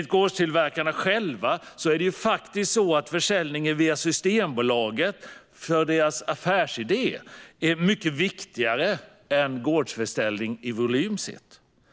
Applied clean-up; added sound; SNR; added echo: none; none; none; none.